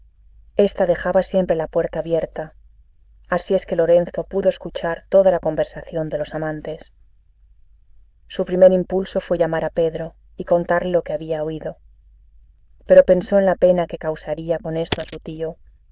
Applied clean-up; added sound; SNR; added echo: neural diffusion model UNIVERSE++.